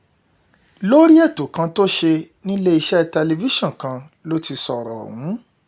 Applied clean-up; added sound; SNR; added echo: none; none; none; none.